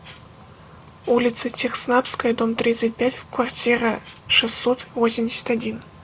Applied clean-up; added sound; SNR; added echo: none; none; none; none.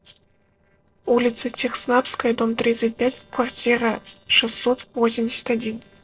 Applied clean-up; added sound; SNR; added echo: neural separator model SepFormer DNS4.